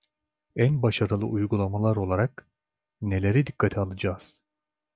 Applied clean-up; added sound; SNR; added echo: none; none; none; none.